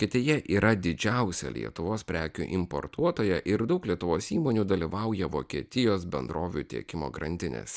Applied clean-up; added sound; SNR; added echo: none; none; none; none.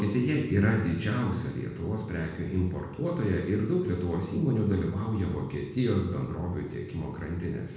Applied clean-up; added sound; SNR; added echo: none; none; none; reverberation time 1.0 s.